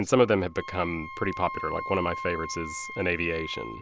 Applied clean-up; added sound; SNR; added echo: none; Wind instrument, woodwind instrument; 10 dB; none.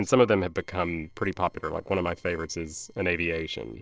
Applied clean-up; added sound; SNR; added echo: neural separator model SepFormer DNS4.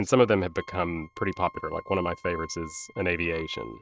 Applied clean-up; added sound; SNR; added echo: neural mask model RNNoise.